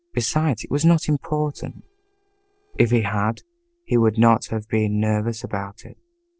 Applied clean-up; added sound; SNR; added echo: neural separator model SepFormer DNS4.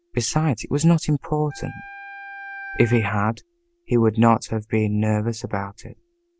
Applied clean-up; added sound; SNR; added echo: none; Wind instrument, woodwind instrument; 15 dB; none.